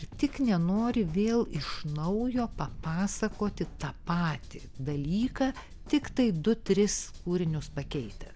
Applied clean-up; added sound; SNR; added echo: none; Drum kit; 19 dB; none.